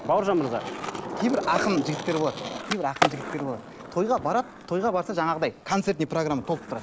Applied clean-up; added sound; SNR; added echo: none; Skateboard; 7 dB; none.